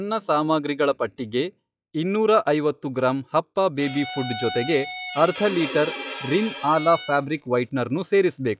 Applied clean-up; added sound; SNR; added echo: classical method log-MMSE.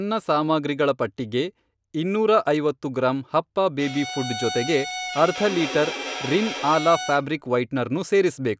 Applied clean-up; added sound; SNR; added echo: none; Bowed string instrument; 8 dB; none.